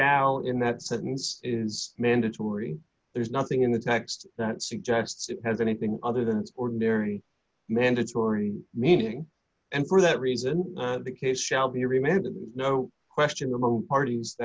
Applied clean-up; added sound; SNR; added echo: none; none; none; none.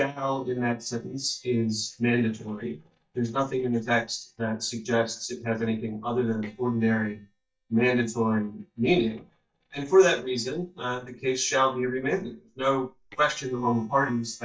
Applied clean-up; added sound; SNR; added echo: neural mask model DeepFilterNet 3.